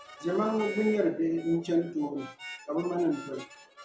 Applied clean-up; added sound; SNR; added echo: none; Harmonica; 16 dB; none.